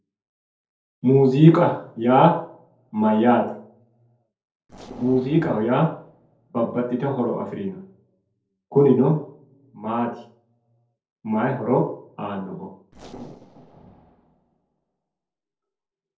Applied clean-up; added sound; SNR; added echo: neural separator model SepFormer DNS4.